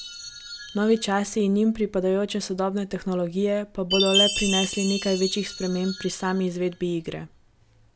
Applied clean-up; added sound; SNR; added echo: none; Chime; 7 dB; none.